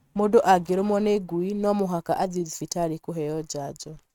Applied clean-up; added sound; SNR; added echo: neural mask model RNNoise.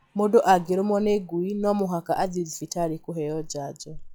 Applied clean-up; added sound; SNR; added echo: classical method log-MMSE.